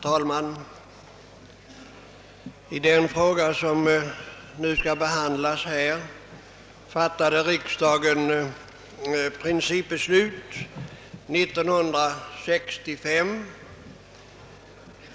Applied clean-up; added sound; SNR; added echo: none; none; none; none.